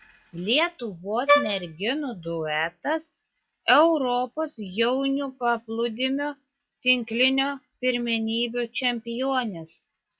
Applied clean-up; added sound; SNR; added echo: classical method log-MMSE.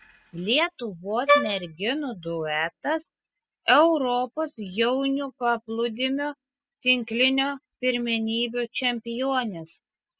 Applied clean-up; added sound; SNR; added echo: classical method spectral subtraction.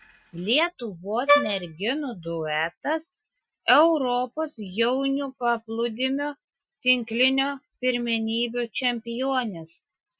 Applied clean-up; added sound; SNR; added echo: classical method Wiener filter.